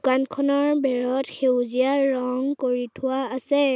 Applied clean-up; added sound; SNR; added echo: none; none; none; none.